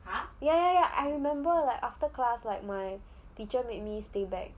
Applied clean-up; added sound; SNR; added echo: none; none; none; none.